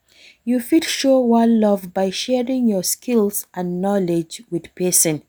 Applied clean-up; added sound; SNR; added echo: none; none; none; none.